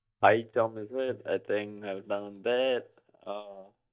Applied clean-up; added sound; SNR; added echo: neural mask model DeepFilterNet 3.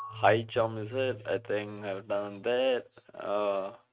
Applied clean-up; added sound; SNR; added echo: neural mask model RNNoise.